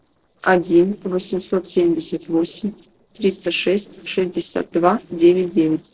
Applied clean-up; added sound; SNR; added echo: neural separator model SepFormer DNS4.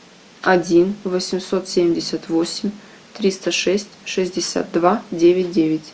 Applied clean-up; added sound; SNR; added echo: none; none; none; none.